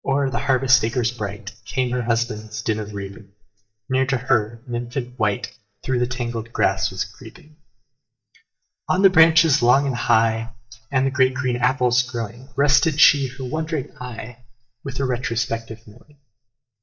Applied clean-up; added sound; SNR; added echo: neural mask model DeepFilterNet 3.